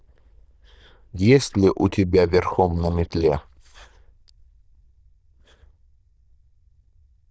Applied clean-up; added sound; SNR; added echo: neural diffusion model UNIVERSE++.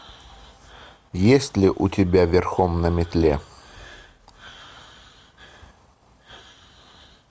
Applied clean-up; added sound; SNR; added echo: none; none; none; none.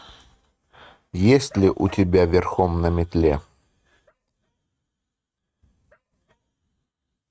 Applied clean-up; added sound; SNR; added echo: neural mask model RNNoise.